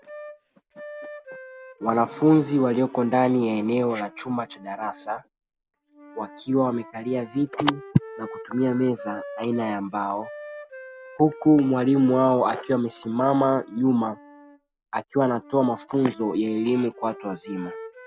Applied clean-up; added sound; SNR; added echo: none; Wind instrument, woodwind instrument; 18 dB; none.